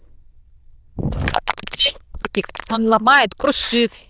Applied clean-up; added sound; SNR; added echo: neural diffusion model UNIVERSE++.